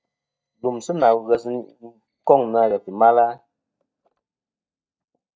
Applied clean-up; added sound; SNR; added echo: neural mask model DeepFilterNet 3.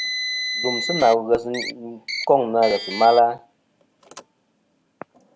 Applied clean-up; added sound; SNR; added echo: none; Car; 9 dB; none.